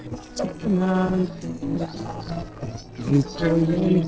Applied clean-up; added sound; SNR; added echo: neural separator model SepFormer DNS4.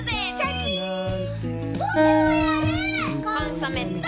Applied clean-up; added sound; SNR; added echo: none; Acoustic guitar; 0 dB; none.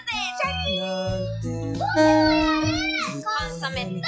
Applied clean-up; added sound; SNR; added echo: classical method log-MMSE.